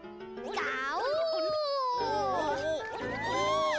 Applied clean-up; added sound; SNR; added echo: none; Scratching (performance technique); 12 dB; none.